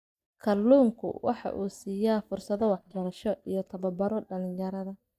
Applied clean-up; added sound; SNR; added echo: neural mask model DeepFilterNet 3.